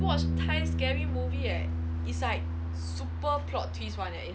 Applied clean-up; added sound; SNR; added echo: none; Bass guitar; -5 dB; none.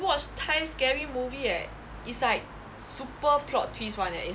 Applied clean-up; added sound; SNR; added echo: none; none; none; none.